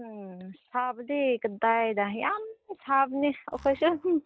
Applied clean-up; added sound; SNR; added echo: neural mask model DeepFilterNet 3.